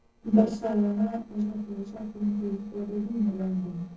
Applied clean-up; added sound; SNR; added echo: neural separator model SepFormer DNS4.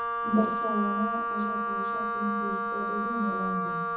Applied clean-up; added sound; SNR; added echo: none; Wind instrument, woodwind instrument; -2 dB; reverberation time 0.5 s.